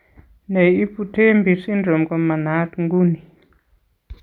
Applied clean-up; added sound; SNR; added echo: none; none; none; none.